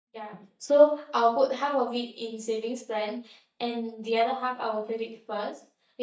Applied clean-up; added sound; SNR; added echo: neural mask model DeepFilterNet 3.